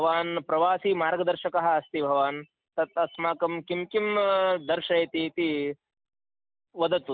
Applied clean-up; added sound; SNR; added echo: none; none; none; none.